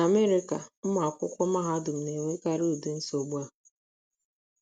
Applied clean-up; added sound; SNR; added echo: none; none; none; none.